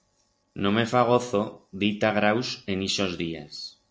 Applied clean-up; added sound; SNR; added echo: none; none; none; none.